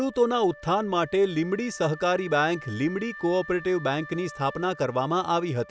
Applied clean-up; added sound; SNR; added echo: none; Wind instrument, woodwind instrument; 18 dB; none.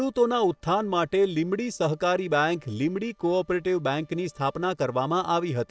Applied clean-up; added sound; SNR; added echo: neural separator model SepFormer DNS4.